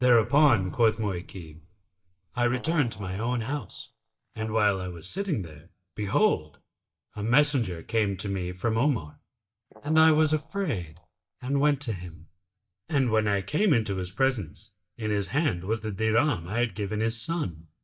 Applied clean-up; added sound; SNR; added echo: neural mask model DeepFilterNet 3.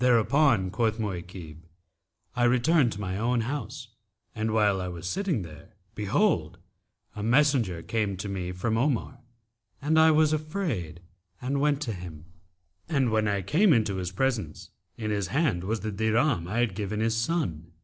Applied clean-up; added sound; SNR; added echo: none; none; none; none.